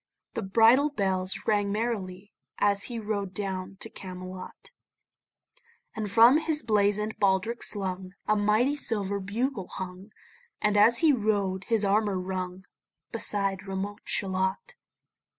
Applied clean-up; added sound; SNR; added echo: none; none; none; none.